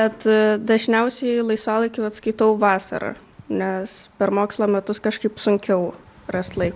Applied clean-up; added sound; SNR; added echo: none; none; none; none.